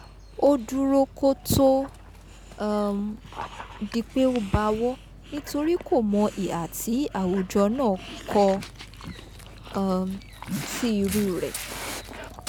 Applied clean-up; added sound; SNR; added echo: none; Dog; 13 dB; none.